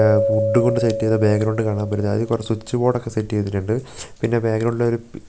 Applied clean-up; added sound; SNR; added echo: none; Keyboard (musical); 6 dB; none.